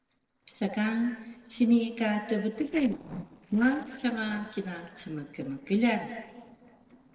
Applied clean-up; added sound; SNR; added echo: neural separator model SepFormer DNS4.